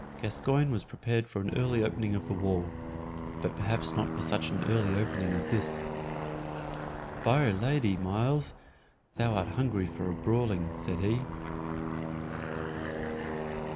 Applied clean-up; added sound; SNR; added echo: none; Aircraft; 6 dB; none.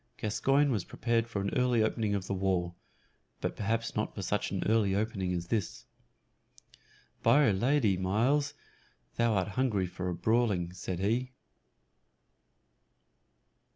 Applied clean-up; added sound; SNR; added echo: none; none; none; none.